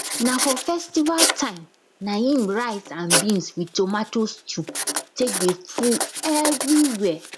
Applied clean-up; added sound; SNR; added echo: none; Writing; 3 dB; none.